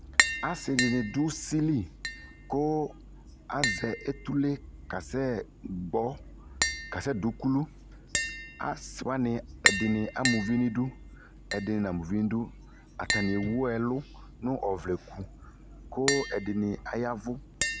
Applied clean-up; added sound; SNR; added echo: none; Tap; 4 dB; none.